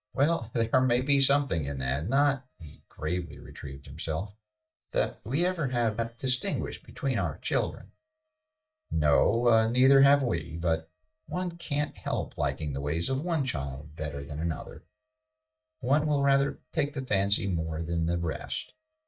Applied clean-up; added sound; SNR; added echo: neural mask model DeepFilterNet 3.